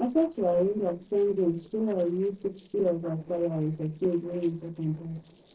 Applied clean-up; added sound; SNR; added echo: neural separator model SepFormer DNS4.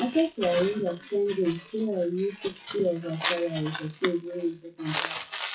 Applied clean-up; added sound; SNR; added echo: classical method WPE with log-MMSE.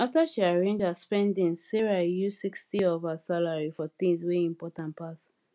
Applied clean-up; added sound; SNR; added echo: none; none; none; none.